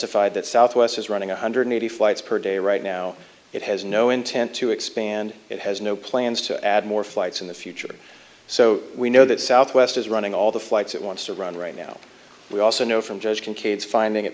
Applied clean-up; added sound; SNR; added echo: none; none; none; none.